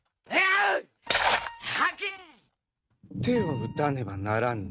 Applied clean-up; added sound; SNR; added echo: neural mask model RNNoise.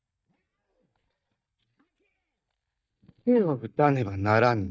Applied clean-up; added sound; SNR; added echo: neural mask model DeepFilterNet 3.